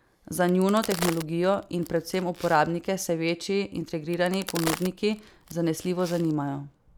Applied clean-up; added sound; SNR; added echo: none; Crack; 12 dB; none.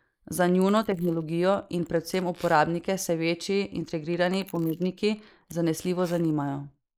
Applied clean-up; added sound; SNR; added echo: neural mask model Resemble Enhance denoiser.